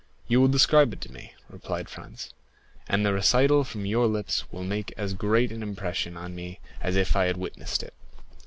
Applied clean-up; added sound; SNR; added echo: none; none; none; none.